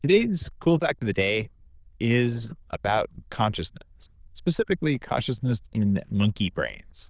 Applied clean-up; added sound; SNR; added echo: neural diffusion model UNIVERSE++.